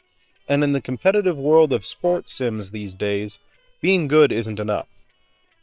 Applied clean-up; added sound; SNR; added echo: neural separator model SepFormer WHAM!.